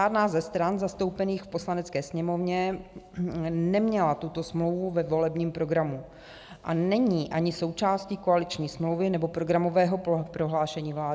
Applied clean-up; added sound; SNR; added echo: none; none; none; none.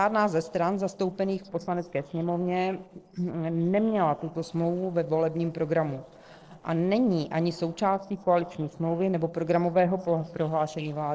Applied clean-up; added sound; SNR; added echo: neural separator model SepFormer DNS4.